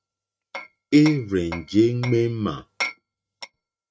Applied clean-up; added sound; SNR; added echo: neural mask model RNNoise.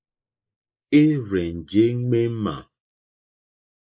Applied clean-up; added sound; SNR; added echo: neural mask model Resemble Enhance denoiser.